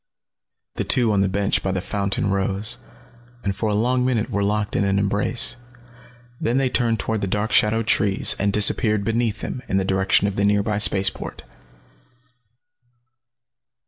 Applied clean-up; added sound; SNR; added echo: none; none; none; none.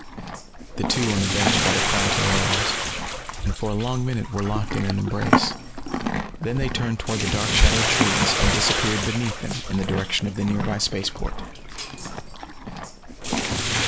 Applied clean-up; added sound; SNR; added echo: none; Bathtub (filling or washing) + Livestock, farm animals, working animals; -2 dB; none.